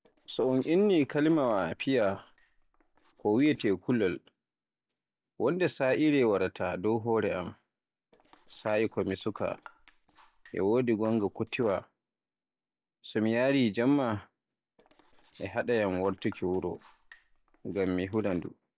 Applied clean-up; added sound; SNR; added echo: neural separator model SepFormer DNS4.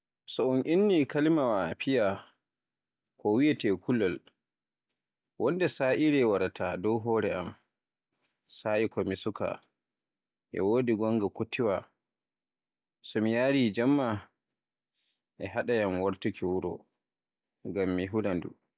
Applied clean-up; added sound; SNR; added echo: none; none; none; none.